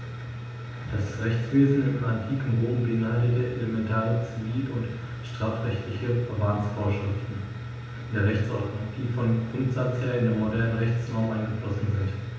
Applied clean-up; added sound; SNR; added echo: none; none; none; reverberation time 0.8 s.